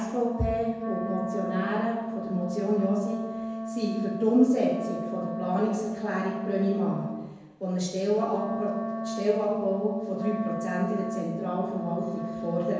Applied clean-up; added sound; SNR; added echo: none; Wind instrument, woodwind instrument; 6 dB; reverberation time 1.2 s.